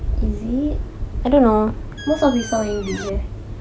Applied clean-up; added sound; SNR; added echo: none; Squeak; 15 dB; none.